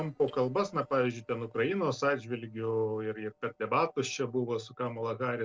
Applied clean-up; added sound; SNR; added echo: neural separator model SepFormer DNS4.